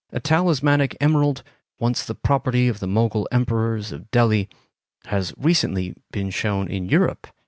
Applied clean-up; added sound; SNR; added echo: none; none; none; none.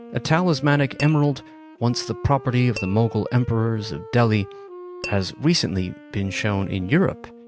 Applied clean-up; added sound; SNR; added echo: none; Wind instrument, woodwind instrument + Tap / Glass; 16 dB; none.